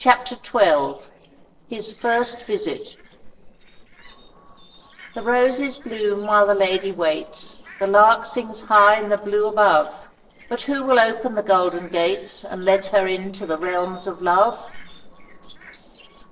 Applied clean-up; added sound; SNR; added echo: neural separator model SepFormer DNS4.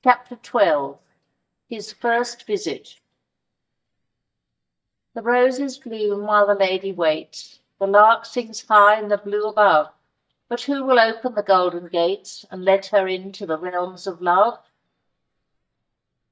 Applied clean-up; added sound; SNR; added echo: neural mask model DeepFilterNet 3.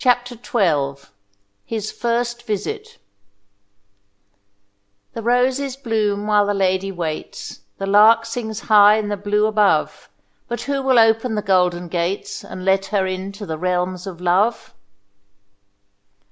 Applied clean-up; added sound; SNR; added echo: none; none; none; none.